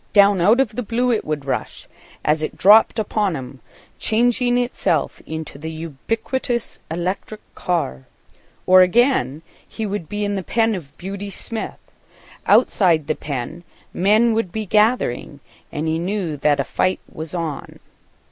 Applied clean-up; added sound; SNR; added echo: none; none; none; none.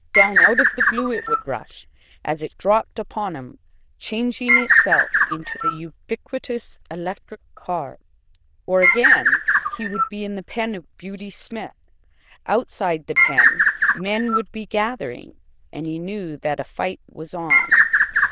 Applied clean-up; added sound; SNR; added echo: neural diffusion model UNIVERSE++.